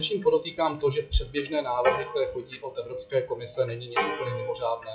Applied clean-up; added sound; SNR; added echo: classical method WPE with log-MMSE.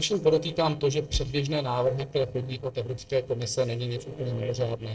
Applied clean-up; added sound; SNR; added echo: neural separator model SepFormer DNS4.